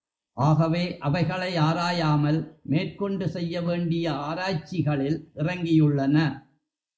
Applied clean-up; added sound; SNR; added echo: neural mask model Resemble Enhance denoiser.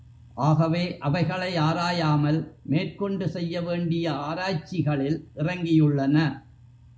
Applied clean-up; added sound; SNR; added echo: none; none; none; none.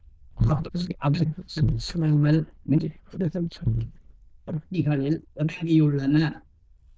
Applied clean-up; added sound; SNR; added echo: neural diffusion model UNIVERSE++.